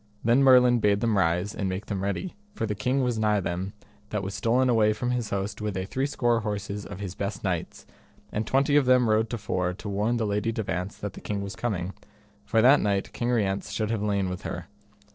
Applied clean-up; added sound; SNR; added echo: neural separator model SepFormer DNS4.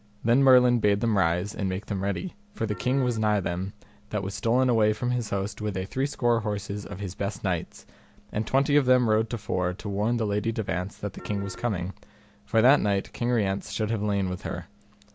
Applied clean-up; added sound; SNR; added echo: none; Piano; 16 dB; none.